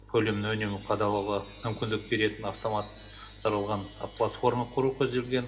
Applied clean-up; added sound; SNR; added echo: none; Chime; 16 dB; reverberation time 2.8 s.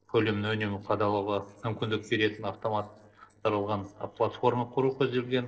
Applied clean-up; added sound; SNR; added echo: neural separator model SepFormer DNS4.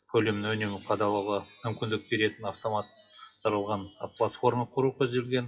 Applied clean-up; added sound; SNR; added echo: classical method WPE with log-MMSE.